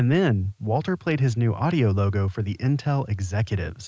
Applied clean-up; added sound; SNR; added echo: neural mask model Resemble Enhance denoiser.